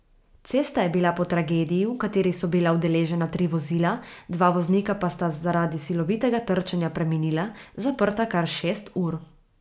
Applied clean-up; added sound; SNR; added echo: none; none; none; none.